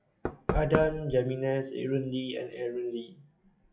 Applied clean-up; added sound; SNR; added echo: classical method WPE with log-MMSE.